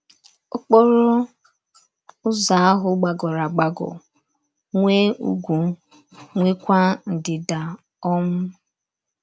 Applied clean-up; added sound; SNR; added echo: none; none; none; none.